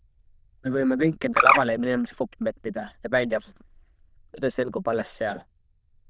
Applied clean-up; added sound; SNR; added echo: neural diffusion model UNIVERSE++.